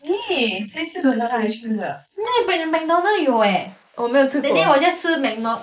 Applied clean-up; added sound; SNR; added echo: neural mask model Resemble Enhance denoiser.